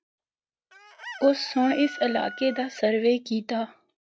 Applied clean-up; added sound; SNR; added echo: none; Chicken, rooster; 17 dB; none.